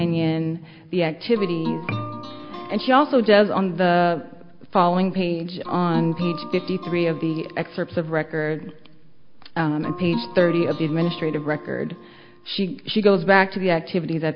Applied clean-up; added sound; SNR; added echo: none; Guitar; 14 dB; none.